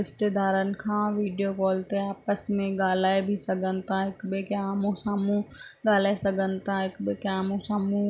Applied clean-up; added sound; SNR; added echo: none; none; none; none.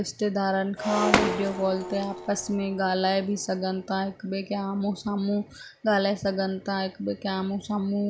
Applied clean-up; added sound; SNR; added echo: none; Shatter; 4 dB; none.